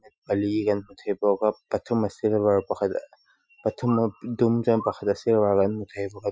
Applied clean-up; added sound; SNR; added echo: classical method Wiener filter.